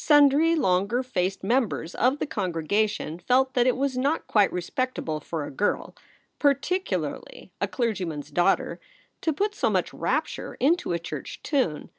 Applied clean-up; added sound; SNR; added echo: none; none; none; none.